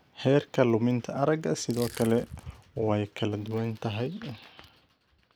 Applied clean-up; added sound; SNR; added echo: none; Crushing; 17 dB; none.